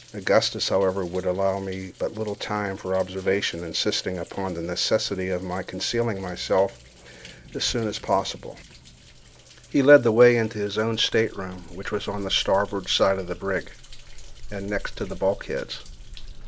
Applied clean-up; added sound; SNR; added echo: none; Thunder; 17 dB; none.